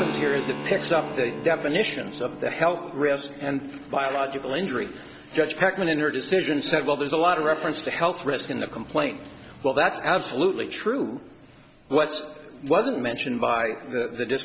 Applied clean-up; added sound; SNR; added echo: none; Keyboard (musical); 15 dB; none.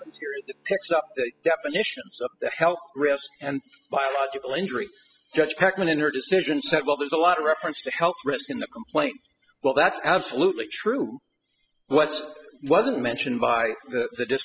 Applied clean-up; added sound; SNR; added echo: classical method spectral subtraction.